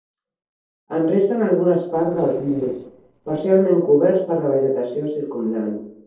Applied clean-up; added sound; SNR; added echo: neural separator model SepFormer DNS4.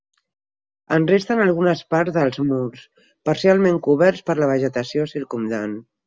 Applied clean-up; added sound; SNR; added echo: none; none; none; none.